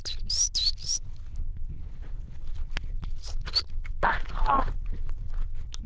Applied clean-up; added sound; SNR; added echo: neural diffusion model UNIVERSE++.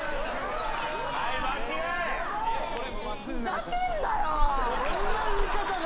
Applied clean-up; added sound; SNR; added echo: none; Bird vocalization, bird call, bird song; 0 dB; none.